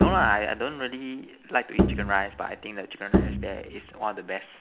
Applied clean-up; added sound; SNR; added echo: none; Bowed string instrument; -1 dB; none.